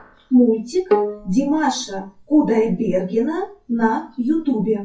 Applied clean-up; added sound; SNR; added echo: classical method WPE with log-MMSE.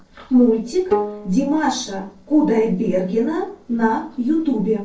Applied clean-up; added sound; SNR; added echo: neural separator model SepFormer DNS4.